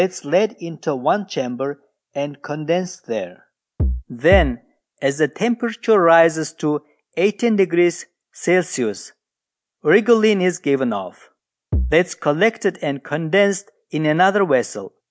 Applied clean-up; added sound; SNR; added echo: none; Bass drum; 2 dB; none.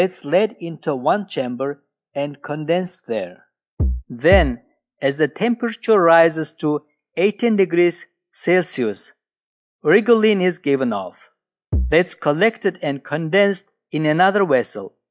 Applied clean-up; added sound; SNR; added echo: classical method log-MMSE.